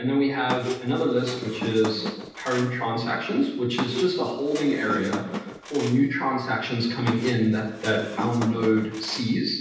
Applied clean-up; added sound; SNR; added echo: none; Squeak; 8 dB; reverberation time 0.9 s.